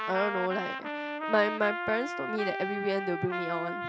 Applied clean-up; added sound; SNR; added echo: none; Trumpet; 4 dB; none.